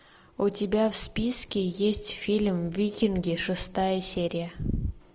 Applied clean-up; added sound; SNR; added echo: none; none; none; none.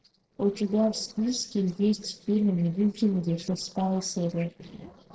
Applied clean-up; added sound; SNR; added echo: neural separator model SepFormer DNS4.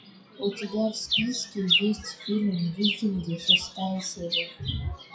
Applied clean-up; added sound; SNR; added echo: classical method WPE with log-MMSE.